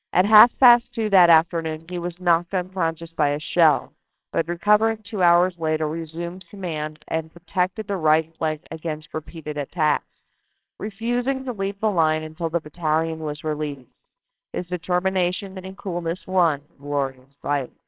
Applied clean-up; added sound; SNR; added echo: neural separator model SepFormer WHAMR!.